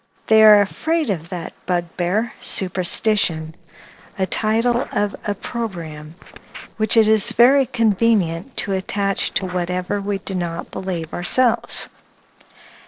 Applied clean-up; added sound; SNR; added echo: neural separator model SepFormer DNS4.